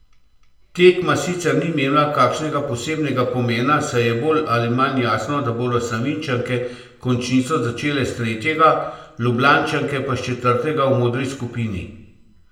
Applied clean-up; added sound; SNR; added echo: none; none; none; reverberation time 0.8 s.